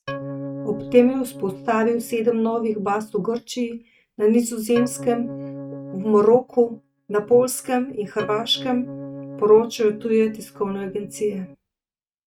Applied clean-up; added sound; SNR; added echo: neural mask model RNNoise.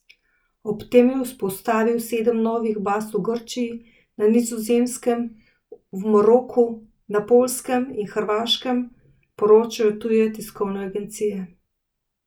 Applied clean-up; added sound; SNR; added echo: none; none; none; none.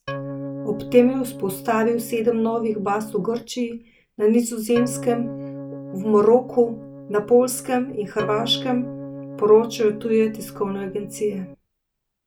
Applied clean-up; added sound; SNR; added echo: none; Organ; 12 dB; none.